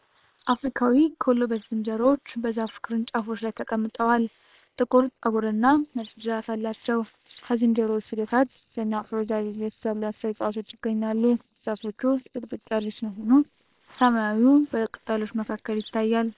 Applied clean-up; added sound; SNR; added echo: neural separator model SepFormer WHAM!.